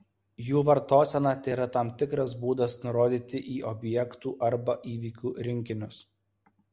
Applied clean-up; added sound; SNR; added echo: none; none; none; none.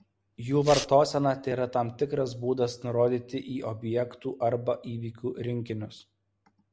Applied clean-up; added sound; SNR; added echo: none; Tearing; 11 dB; none.